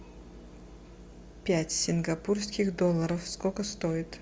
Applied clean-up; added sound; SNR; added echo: none; none; none; none.